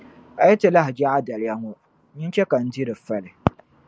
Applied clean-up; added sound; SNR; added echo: none; none; none; none.